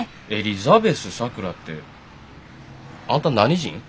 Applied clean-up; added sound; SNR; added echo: none; none; none; none.